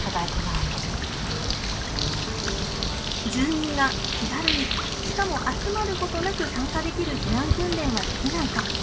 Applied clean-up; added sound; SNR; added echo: none; Bird; -2 dB; reverberation time 0.2 s.